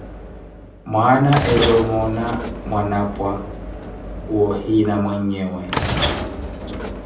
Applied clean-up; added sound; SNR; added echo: none; Sliding door / Train; 6 dB; reverberation time 0.6 s.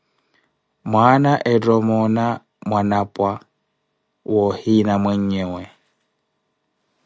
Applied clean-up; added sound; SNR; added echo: none; none; none; none.